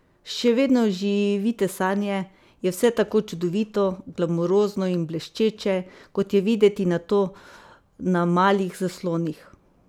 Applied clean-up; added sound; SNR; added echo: none; none; none; none.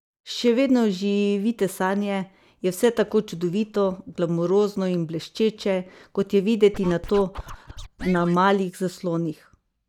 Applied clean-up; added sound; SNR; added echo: neural mask model DeepFilterNet 3.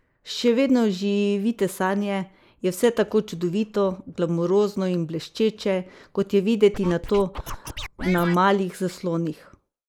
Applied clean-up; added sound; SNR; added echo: neural mask model Resemble Enhance denoiser.